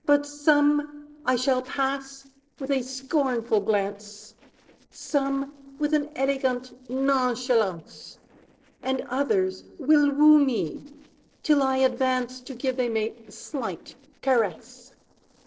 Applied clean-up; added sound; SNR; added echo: neural separator model SepFormer DNS4.